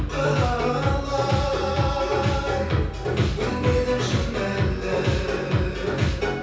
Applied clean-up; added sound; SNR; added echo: none; none; none; reverberation time 0.6 s.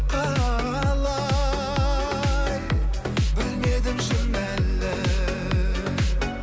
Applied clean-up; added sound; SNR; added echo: none; none; none; none.